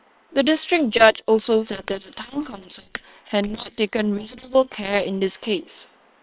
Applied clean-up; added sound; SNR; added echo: neural separator model SepFormer WHAM!.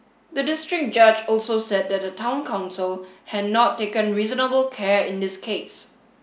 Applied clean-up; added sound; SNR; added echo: none; none; none; none.